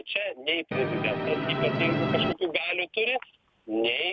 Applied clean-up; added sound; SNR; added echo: none; Musical instrument; -2 dB; none.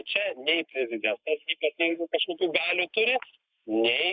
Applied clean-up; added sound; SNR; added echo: neural mask model Resemble Enhance denoiser.